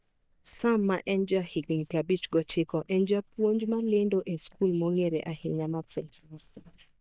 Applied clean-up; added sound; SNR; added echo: neural mask model DeepFilterNet 3.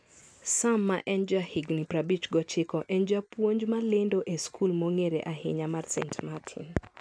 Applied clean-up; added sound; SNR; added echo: none; none; none; none.